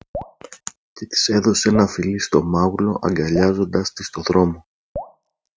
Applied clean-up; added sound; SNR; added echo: neural mask model RNNoise.